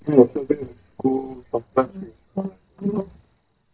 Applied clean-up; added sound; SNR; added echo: neural mask model DeepFilterNet 3.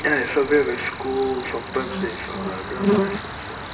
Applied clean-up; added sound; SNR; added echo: none; Cricket; 3 dB; reverberation time 0.9 s.